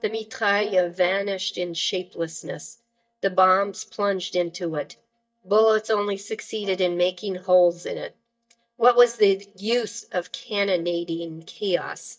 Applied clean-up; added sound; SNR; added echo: neural mask model DeepFilterNet 3.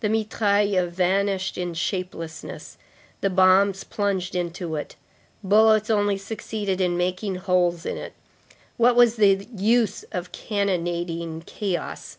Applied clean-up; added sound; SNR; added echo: none; none; none; none.